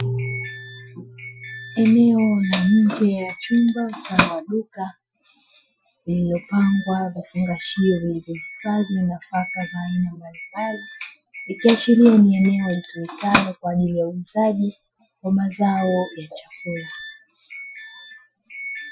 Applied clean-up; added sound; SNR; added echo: classical method Wiener filter.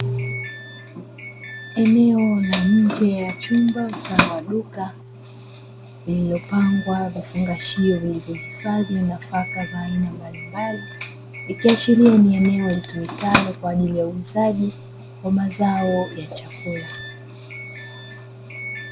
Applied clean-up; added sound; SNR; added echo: none; Doorbell; 11 dB; none.